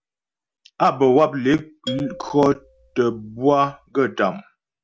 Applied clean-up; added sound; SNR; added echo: none; Marimba, xylophone; 17 dB; none.